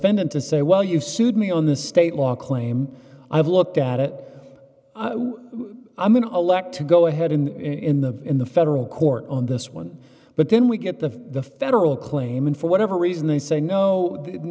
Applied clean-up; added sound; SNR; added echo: none; none; none; none.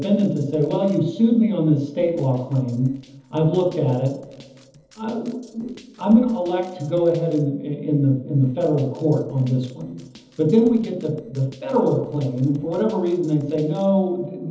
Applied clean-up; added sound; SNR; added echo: neural separator model SepFormer DNS4.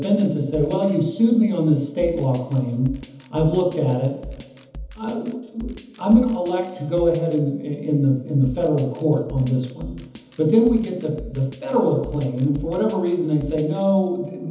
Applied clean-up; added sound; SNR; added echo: none; Drum kit; 18 dB; reverberation time 1.3 s.